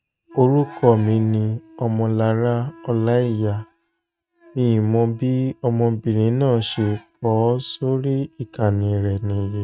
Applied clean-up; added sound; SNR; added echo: neural mask model RNNoise.